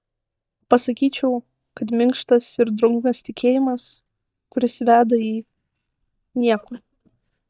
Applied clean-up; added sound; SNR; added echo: neural mask model DeepFilterNet 3.